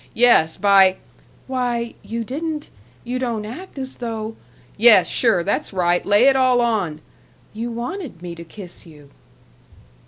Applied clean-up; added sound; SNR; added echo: none; none; none; none.